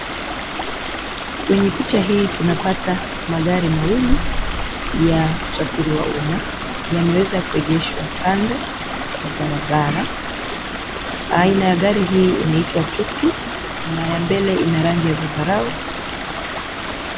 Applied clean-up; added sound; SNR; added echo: none; Stream; 4 dB; none.